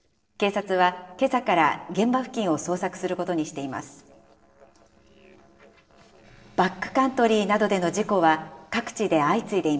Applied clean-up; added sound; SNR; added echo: neural separator model SepFormer DNS4.